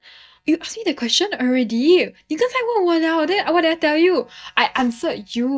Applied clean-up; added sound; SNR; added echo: neural mask model DeepFilterNet 3.